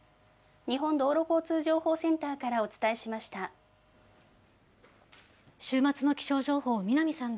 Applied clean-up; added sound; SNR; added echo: none; none; none; none.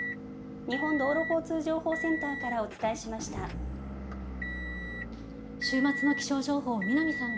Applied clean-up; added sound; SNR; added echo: none; Motor vehicle (road) / Engine; 4 dB; reverberation time 0.5 s.